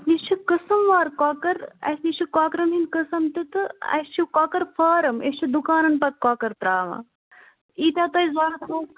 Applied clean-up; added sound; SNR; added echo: none; none; none; none.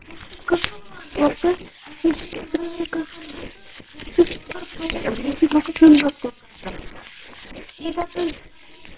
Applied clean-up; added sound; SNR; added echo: neural separator model SepFormer WHAMR!.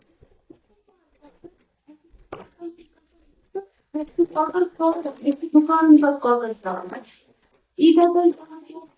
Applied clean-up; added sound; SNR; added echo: neural mask model DeepFilterNet 3.